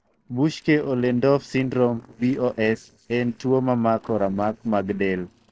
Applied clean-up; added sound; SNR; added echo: neural separator model SepFormer DNS4.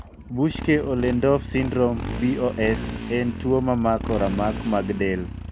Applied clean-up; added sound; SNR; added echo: none; Motorcycle; 8 dB; none.